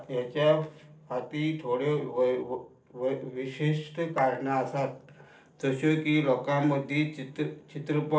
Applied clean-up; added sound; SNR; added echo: neural separator model SepFormer DNS4.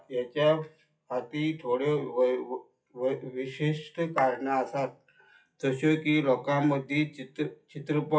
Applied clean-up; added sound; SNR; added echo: classical method WPE with log-MMSE.